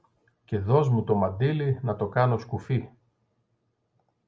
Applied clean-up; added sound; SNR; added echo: none; none; none; none.